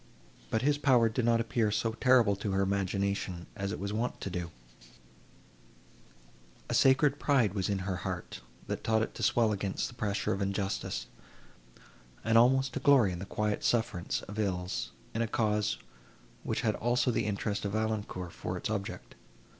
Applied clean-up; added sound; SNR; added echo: none; none; none; none.